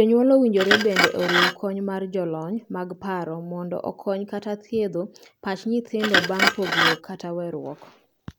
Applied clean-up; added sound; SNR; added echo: none; Glass; 1 dB; none.